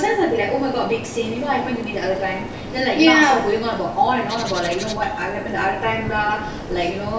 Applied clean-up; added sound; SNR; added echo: none; Bird; 13 dB; reverberation time 1.0 s.